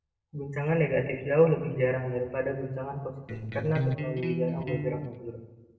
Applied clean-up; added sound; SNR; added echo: neural separator model SepFormer DNS4.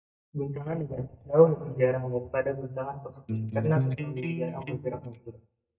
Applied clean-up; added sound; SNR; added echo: neural mask model DeepFilterNet 3.